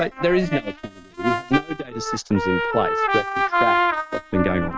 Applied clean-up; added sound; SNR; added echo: neural mask model RNNoise.